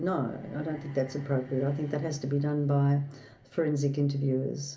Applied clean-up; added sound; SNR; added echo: none; none; none; reverberation time 0.3 s.